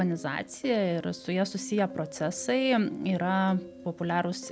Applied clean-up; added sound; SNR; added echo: none; none; none; none.